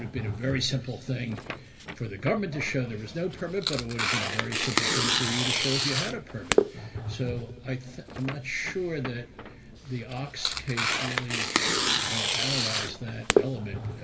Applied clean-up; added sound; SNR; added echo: none; Tearing; -2 dB; reverberation time 2.3 s.